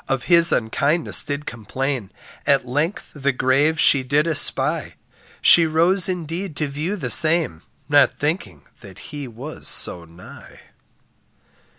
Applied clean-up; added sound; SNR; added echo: none; none; none; none.